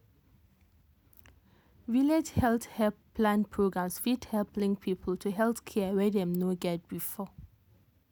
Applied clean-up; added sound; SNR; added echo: none; none; none; none.